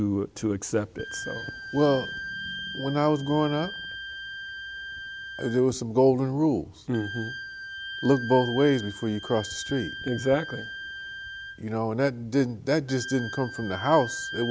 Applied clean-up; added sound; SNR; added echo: none; Wind instrument, woodwind instrument; 11 dB; none.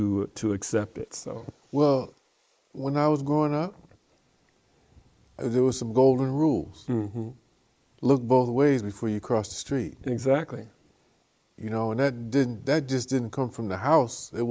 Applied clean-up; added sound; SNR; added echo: neural mask model Resemble Enhance denoiser.